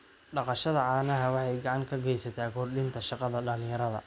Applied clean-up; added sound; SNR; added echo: none; none; none; none.